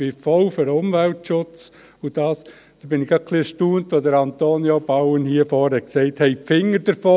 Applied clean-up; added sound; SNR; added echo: none; none; none; none.